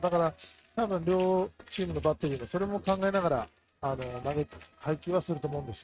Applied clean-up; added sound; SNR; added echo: neural mask model RNNoise.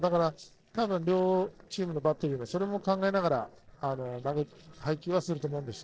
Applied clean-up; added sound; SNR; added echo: neural separator model SepFormer DNS4.